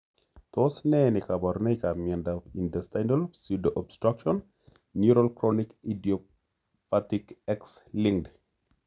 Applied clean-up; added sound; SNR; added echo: none; none; none; none.